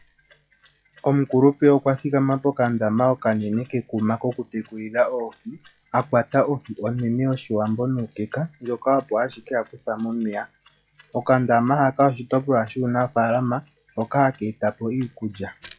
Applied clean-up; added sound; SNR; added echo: classical method log-MMSE.